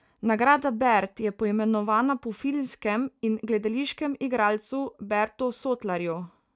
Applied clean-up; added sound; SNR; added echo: none; none; none; none.